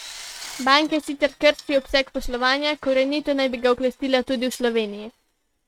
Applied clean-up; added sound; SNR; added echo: neural mask model RNNoise.